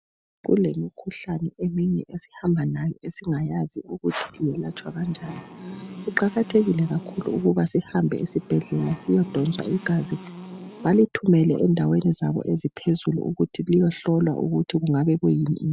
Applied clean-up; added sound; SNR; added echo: none; Buzz; 16 dB; none.